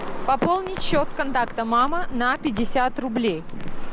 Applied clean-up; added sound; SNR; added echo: none; Crackle; 3 dB; none.